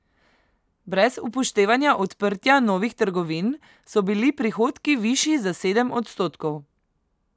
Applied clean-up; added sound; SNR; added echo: none; none; none; none.